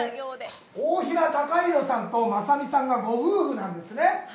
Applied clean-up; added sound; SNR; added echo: none; none; none; none.